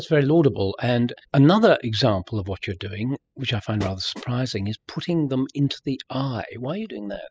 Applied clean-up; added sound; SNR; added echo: classical method spectral subtraction.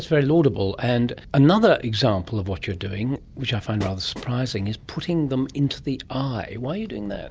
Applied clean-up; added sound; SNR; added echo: none; Train; 18 dB; none.